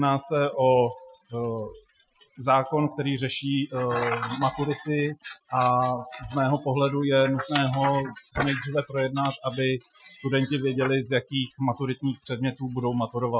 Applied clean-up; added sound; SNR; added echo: classical method Wiener filter.